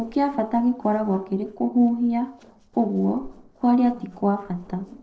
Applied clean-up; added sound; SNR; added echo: neural separator model SepFormer DNS4.